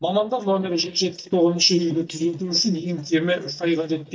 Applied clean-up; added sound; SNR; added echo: neural mask model DeepFilterNet 3.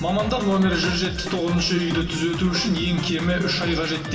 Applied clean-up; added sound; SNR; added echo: none; Drum kit; 10 dB; reverberation time 2.3 s.